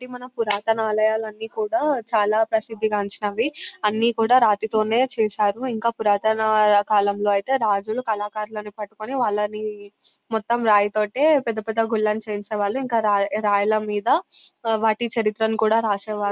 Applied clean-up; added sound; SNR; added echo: none; none; none; none.